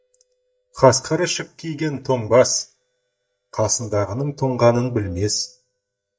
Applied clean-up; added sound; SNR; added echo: neural mask model DeepFilterNet 3.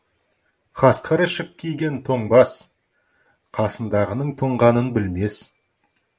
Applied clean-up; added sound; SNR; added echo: none; none; none; none.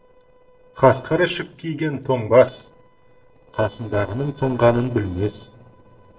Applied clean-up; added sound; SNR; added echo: neural separator model SepFormer DNS4.